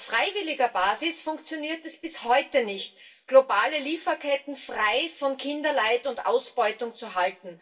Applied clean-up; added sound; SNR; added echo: none; none; none; reverberation time 0.2 s.